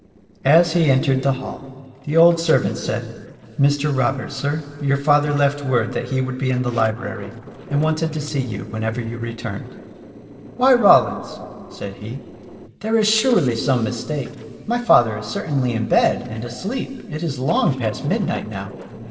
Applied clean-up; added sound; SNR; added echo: neural separator model SepFormer DNS4.